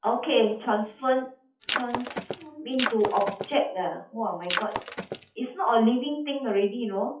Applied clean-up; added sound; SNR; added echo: classical method WPE with log-MMSE.